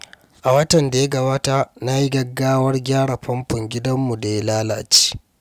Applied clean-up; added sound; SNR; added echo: none; none; none; none.